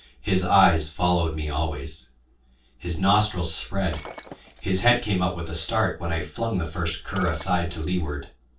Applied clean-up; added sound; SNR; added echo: neural separator model SepFormer DNS4.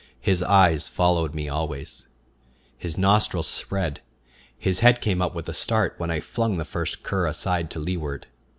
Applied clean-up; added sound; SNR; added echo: none; none; none; none.